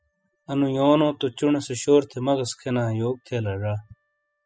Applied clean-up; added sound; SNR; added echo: classical method spectral subtraction.